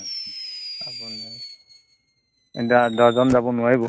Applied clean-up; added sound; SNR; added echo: neural mask model RNNoise.